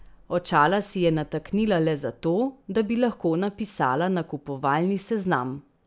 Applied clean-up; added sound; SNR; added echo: none; none; none; none.